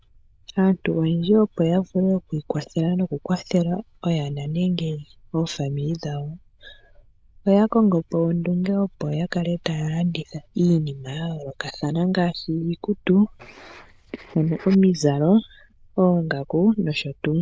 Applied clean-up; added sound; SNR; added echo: neural diffusion model UNIVERSE++.